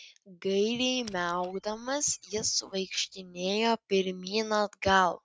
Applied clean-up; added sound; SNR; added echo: neural mask model RNNoise.